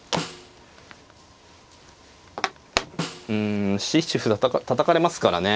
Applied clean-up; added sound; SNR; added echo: none; Snare drum; 14 dB; none.